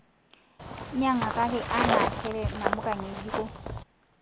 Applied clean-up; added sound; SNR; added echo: none; Walk, footsteps; -1 dB; none.